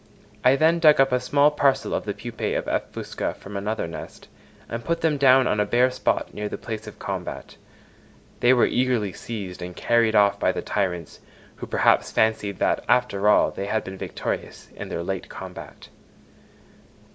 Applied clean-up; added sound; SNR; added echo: none; none; none; none.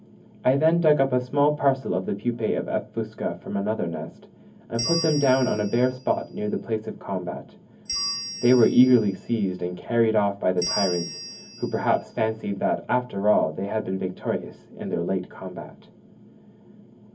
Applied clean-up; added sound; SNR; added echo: none; Bell; 10 dB; reverberation time 0.3 s.